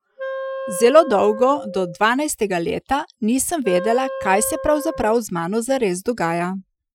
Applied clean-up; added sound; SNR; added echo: classical method Wiener filter.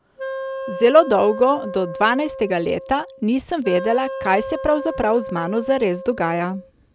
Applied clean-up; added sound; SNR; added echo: none; Wind instrument, woodwind instrument; 11 dB; none.